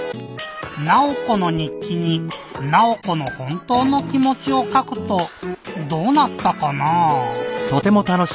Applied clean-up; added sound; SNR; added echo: none; none; none; none.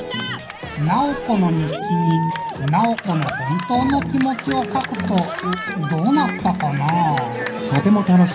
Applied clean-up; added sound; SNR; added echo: none; Cheering; 10 dB; reverberation time 0.5 s.